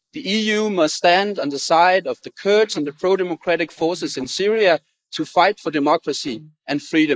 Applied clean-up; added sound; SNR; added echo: neural mask model Resemble Enhance denoiser.